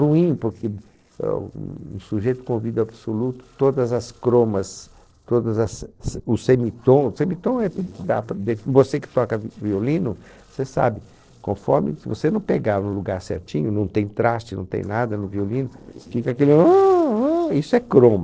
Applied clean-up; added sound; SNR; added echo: neural separator model SepFormer DNS4.